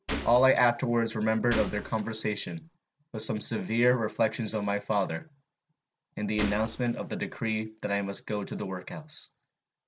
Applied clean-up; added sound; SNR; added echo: none; Gunshot, gunfire; 9 dB; none.